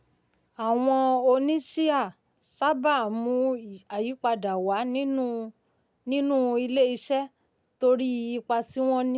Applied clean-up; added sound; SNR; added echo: none; none; none; none.